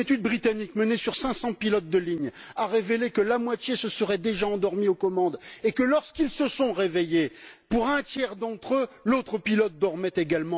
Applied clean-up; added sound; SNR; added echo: none; none; none; none.